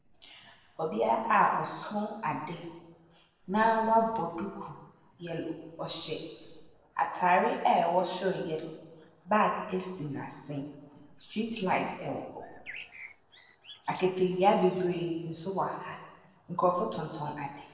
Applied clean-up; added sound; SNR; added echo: neural separator model SepFormer DNS4.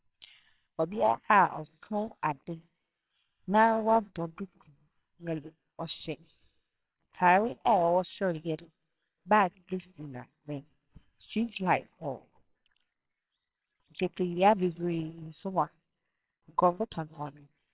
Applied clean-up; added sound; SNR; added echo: neural separator model SepFormer WHAMR!.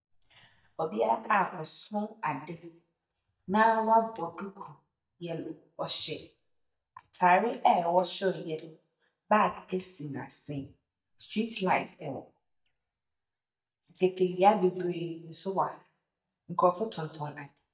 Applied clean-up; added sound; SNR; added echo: neural mask model DeepFilterNet 3.